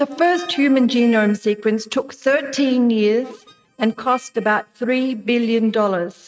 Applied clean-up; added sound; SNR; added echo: neural mask model RNNoise.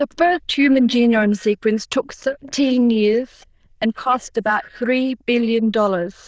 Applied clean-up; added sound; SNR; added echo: neural diffusion model UNIVERSE++.